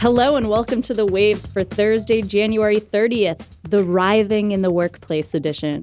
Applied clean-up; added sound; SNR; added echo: none; none; none; none.